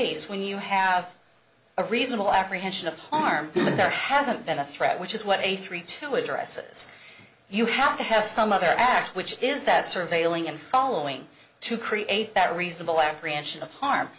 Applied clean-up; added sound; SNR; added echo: none; none; none; none.